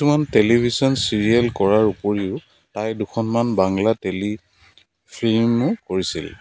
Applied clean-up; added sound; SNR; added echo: none; none; none; none.